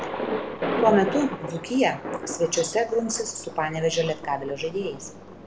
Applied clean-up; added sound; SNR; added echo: none; Thunder; 7 dB; none.